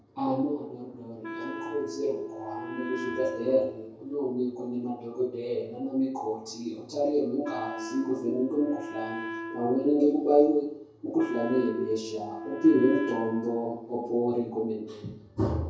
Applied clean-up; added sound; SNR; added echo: none; Wind instrument, woodwind instrument; 10 dB; reverberation time 0.6 s.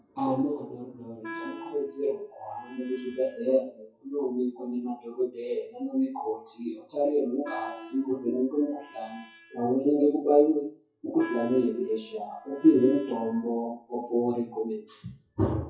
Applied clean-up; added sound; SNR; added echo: classical method WPE with log-MMSE.